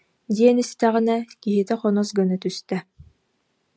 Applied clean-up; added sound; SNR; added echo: none; none; none; none.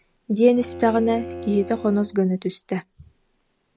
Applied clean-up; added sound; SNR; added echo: none; Bowed string instrument; 15 dB; none.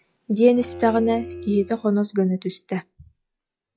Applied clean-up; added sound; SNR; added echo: classical method log-MMSE.